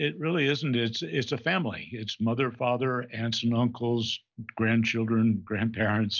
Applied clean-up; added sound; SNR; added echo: none; none; none; none.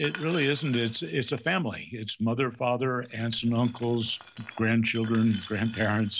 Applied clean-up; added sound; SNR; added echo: none; Glass; 16 dB; none.